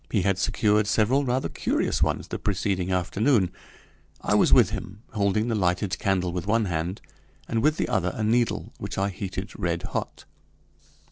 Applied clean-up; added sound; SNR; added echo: neural separator model SepFormer DNS4.